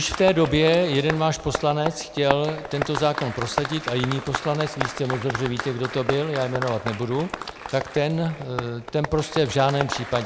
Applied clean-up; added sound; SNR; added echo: none; Applause + Tap; 8 dB; none.